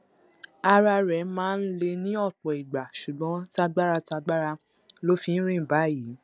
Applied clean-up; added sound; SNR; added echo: none; none; none; none.